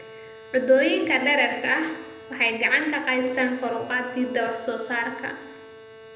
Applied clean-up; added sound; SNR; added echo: none; Bowed string instrument; 20 dB; reverberation time 0.6 s.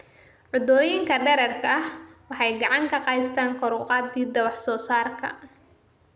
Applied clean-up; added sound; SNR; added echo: none; none; none; none.